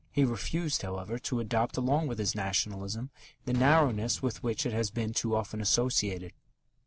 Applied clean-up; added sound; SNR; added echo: none; Slam; 20 dB; none.